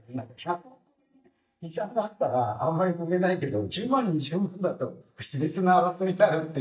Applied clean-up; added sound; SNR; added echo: neural mask model DeepFilterNet 3.